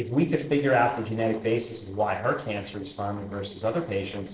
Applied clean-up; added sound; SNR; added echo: neural separator model SepFormer DNS4.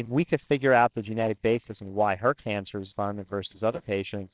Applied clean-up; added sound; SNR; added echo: neural separator model SepFormer WHAMR!.